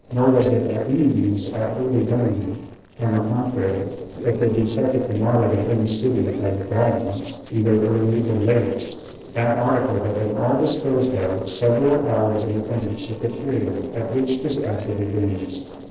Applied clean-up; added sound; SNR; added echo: neural separator model SepFormer DNS4.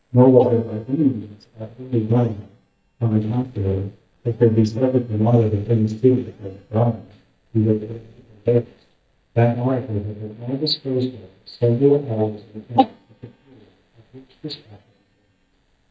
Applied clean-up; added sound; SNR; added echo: neural mask model DeepFilterNet 3.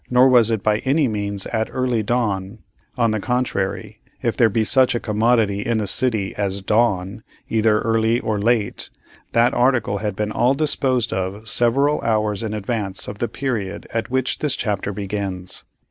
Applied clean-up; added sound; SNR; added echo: none; none; none; none.